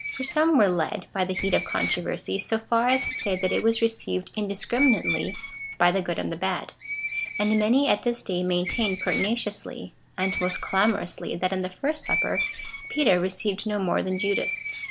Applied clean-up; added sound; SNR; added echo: none; Screech; 6 dB; none.